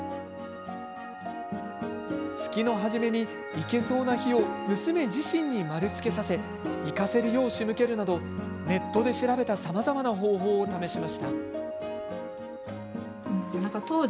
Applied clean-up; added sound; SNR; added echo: none; Piano; 18 dB; none.